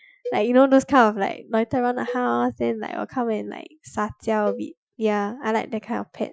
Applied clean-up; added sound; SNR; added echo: classical method Wiener filter.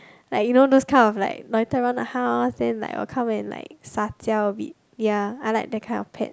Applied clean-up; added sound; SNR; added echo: none; none; none; none.